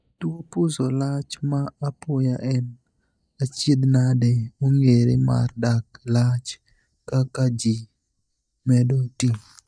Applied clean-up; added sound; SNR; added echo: neural mask model DeepFilterNet 3.